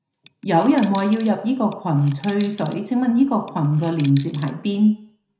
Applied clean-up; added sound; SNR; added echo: none; Coin (dropping); 15 dB; reverberation time 0.5 s.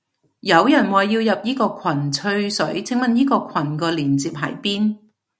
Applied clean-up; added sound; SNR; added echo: none; none; none; none.